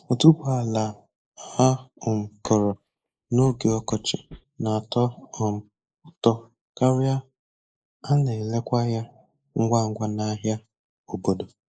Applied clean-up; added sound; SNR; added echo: neural mask model Resemble Enhance denoiser.